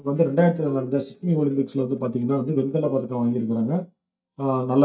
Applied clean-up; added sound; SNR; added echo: neural mask model DeepFilterNet 3.